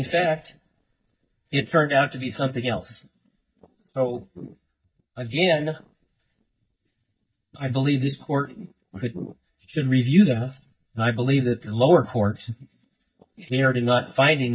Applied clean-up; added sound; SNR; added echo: neural mask model DeepFilterNet 3.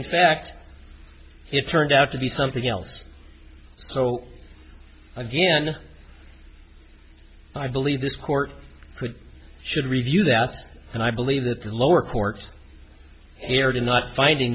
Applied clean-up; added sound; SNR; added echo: none; none; none; none.